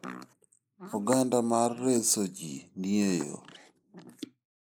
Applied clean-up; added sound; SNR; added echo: neural mask model Resemble Enhance denoiser.